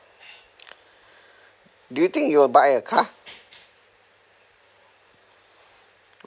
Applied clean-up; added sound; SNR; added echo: none; none; none; none.